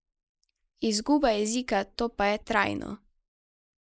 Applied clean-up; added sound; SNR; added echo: neural mask model Resemble Enhance denoiser.